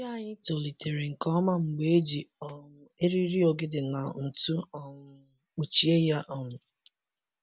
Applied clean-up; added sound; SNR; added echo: none; none; none; none.